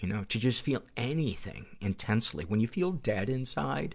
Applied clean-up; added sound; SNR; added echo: none; none; none; none.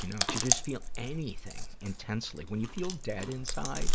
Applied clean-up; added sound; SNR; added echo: none; Chewing, mastication; -5 dB; none.